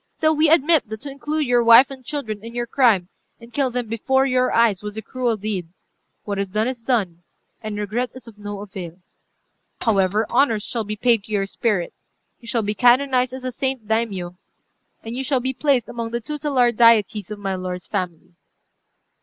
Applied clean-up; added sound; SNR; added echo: none; Glass; 17 dB; none.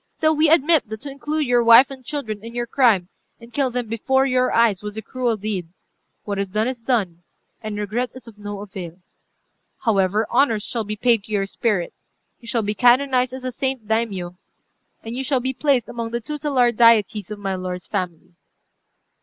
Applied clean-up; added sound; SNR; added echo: none; none; none; none.